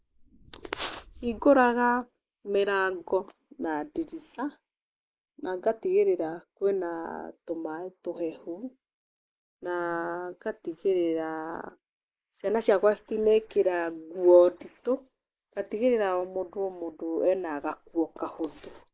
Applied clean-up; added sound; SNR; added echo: neural mask model Resemble Enhance denoiser.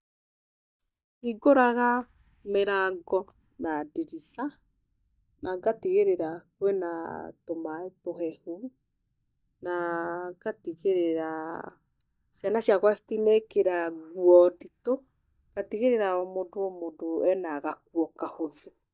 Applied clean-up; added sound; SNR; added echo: neural mask model DeepFilterNet 3.